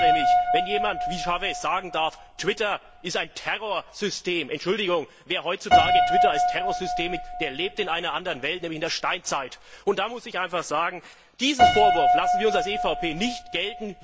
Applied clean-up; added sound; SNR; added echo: none; Piano; -2 dB; none.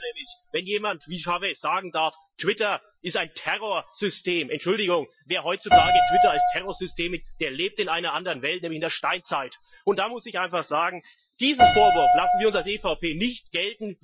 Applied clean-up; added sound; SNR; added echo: classical method Wiener filter.